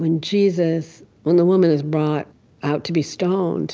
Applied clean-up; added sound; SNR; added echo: none; none; none; none.